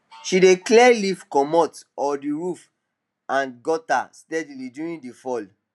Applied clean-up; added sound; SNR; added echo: none; none; none; none.